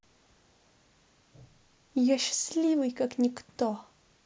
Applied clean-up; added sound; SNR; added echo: none; none; none; none.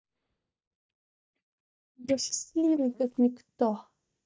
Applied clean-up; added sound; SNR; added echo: neural mask model DeepFilterNet 3.